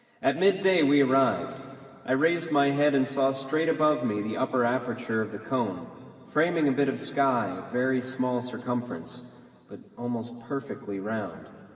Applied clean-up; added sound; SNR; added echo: none; none; none; reverberation time 2.3 s.